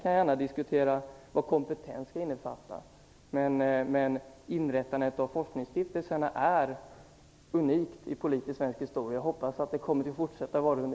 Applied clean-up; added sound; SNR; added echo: none; none; none; none.